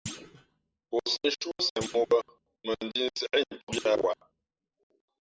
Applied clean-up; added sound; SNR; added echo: none; Thump, thud; 16 dB; none.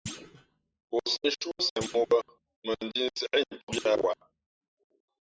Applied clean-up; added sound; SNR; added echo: classical method Wiener filter.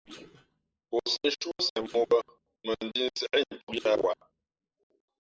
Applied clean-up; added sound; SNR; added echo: neural separator model SepFormer DNS4.